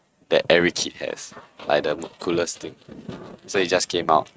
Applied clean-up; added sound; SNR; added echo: neural mask model RNNoise.